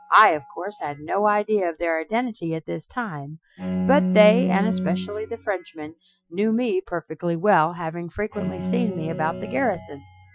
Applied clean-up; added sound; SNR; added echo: classical method Wiener filter.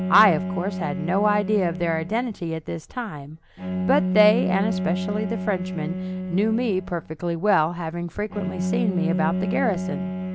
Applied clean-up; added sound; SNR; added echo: none; Bowed string instrument; 3 dB; none.